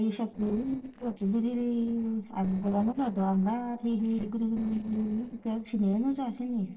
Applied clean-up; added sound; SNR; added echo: neural separator model SepFormer DNS4.